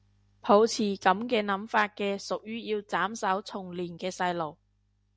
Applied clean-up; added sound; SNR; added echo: none; none; none; none.